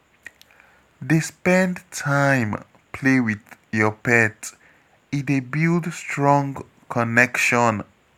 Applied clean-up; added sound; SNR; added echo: none; none; none; none.